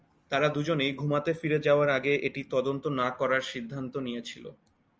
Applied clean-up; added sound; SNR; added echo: none; none; none; none.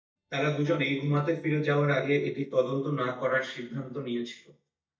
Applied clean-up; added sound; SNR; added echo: neural mask model DeepFilterNet 3.